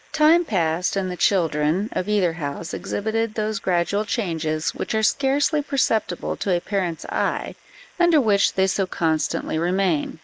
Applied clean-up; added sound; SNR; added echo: neural mask model Resemble Enhance denoiser.